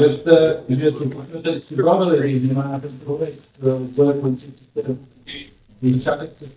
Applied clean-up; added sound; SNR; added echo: neural mask model DeepFilterNet 3.